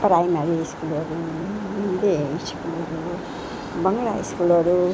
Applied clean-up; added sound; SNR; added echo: none; none; none; none.